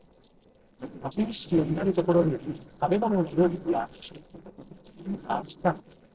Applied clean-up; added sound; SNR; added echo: neural separator model SepFormer DNS4.